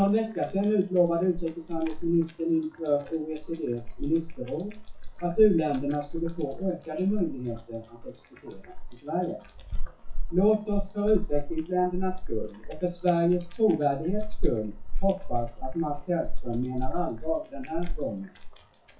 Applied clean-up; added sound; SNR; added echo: classical method WPE with log-MMSE.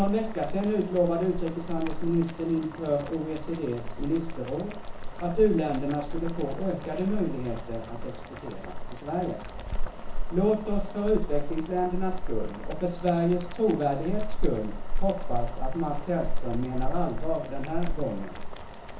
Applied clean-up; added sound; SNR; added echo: none; Boiling; 0 dB; reverberation time 0.7 s.